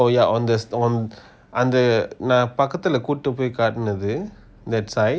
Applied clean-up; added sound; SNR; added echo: none; none; none; none.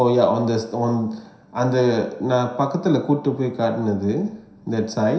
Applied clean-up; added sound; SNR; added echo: none; none; none; reverberation time 0.7 s.